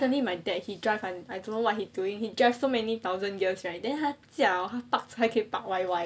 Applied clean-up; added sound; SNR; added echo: none; none; none; none.